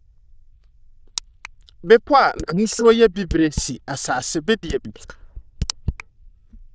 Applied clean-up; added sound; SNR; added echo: neural diffusion model UNIVERSE++.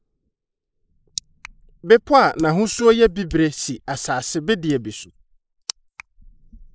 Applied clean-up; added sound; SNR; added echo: neural mask model Resemble Enhance denoiser.